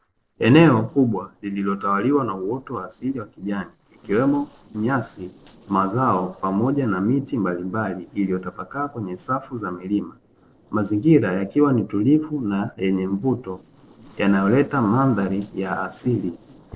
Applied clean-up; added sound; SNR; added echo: neural separator model SepFormer DNS4.